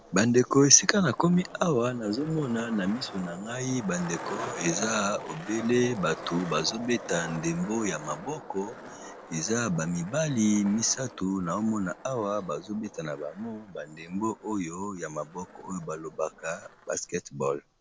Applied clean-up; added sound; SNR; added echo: none; Skateboard; 15 dB; none.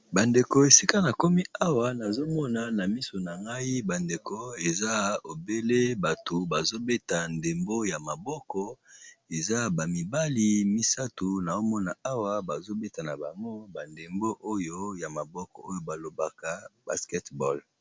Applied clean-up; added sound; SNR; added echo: none; none; none; none.